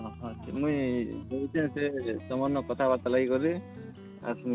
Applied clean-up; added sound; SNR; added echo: none; Guitar; 14 dB; none.